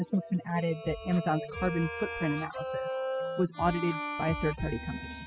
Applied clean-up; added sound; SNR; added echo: classical method spectral subtraction.